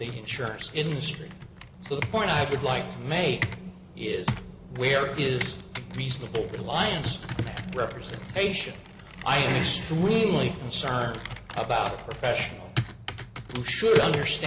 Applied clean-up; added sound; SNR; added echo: none; Computer keyboard; 8 dB; none.